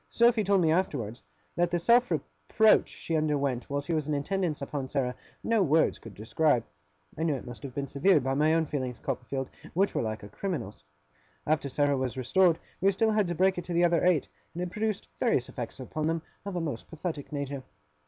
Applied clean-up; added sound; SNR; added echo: none; none; none; none.